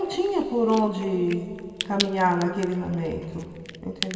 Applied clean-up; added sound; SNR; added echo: none; Crack; 13 dB; reverberation time 2.5 s.